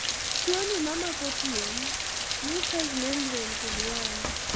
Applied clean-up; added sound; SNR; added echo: none; Rain; -4 dB; none.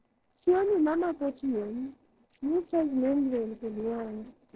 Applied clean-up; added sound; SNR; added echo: neural separator model SepFormer DNS4.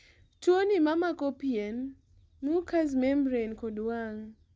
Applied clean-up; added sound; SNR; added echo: none; none; none; none.